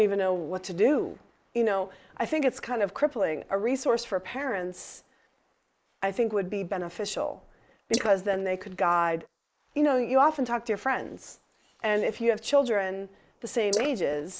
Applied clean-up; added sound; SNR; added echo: neural mask model Resemble Enhance denoiser.